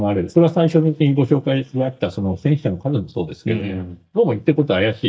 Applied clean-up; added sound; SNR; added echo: neural mask model DeepFilterNet 3.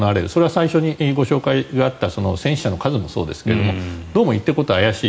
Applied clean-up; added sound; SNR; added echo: none; none; none; none.